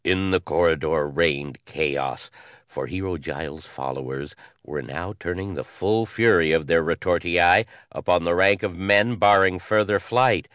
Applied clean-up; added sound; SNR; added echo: none; none; none; none.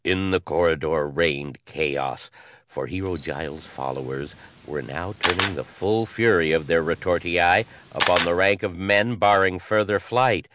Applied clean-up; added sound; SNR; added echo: none; Camera; 7 dB; none.